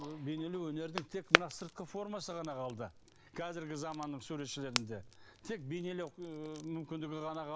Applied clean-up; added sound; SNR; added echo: none; Crackle; 0 dB; none.